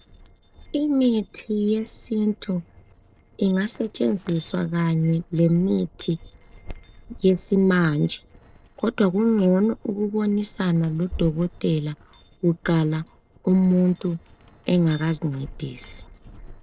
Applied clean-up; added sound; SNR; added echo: neural separator model SepFormer DNS4.